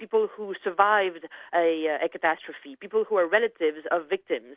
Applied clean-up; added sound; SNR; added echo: none; none; none; none.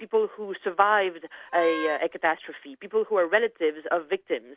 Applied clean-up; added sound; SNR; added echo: none; Wind instrument, woodwind instrument; 10 dB; none.